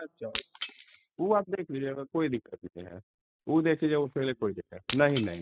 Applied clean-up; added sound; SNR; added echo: classical method spectral subtraction.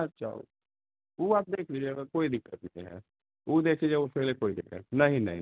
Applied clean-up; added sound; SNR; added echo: none; none; none; none.